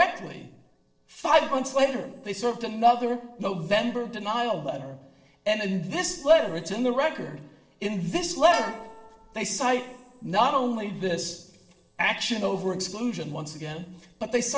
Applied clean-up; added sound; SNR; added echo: neural separator model SepFormer DNS4.